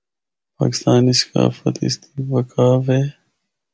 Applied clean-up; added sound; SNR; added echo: none; none; none; none.